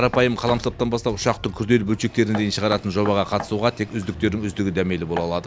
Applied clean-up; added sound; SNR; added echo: none; Knock; 16 dB; none.